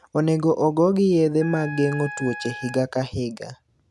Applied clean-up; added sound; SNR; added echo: none; Wind instrument, woodwind instrument; 15 dB; none.